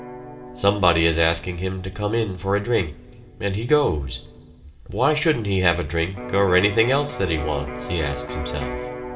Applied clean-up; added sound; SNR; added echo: none; Electric guitar; 13 dB; reverberation time 1.7 s.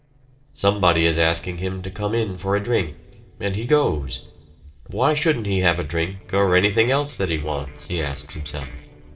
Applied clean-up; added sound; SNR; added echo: neural separator model SepFormer DNS4.